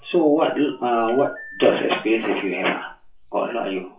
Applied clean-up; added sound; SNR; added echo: classical method WPE with log-MMSE.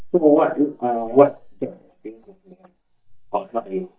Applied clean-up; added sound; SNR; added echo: neural mask model DeepFilterNet 3.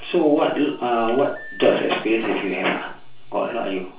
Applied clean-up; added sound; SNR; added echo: none; Telephone; 19 dB; reverberation time 0.3 s.